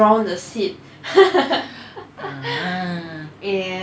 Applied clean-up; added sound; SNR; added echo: none; none; none; none.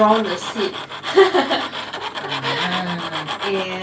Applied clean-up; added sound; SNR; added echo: none; Tools; 7 dB; none.